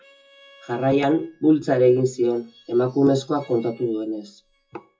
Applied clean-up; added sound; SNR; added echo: classical method WPE with log-MMSE.